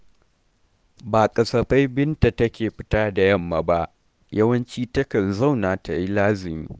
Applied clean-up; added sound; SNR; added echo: none; none; none; none.